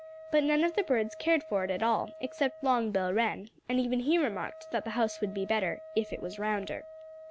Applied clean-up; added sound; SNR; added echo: none; Wind instrument, woodwind instrument; 17 dB; none.